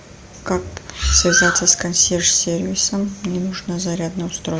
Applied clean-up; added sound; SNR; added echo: none; none; none; none.